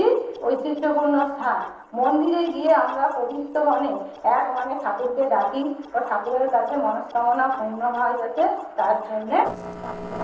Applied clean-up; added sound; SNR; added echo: neural separator model SepFormer DNS4.